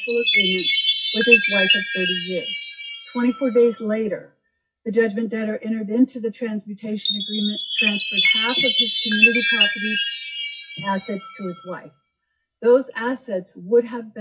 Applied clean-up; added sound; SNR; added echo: classical method WPE with log-MMSE.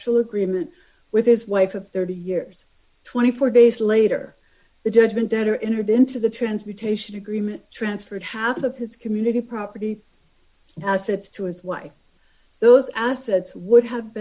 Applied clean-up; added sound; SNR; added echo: none; none; none; none.